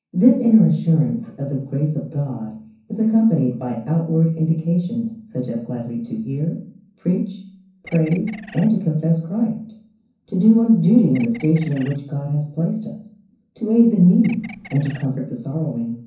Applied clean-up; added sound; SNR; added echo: none; Bird; 20 dB; reverberation time 0.6 s.